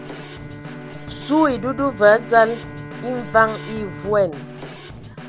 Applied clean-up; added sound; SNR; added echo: none; Snare drum / Drum kit + Bowed string instrument; 13 dB; none.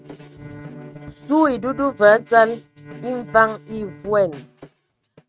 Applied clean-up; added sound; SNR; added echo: neural mask model RNNoise.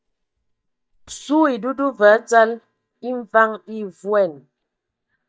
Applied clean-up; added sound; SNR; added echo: neural mask model DeepFilterNet 3.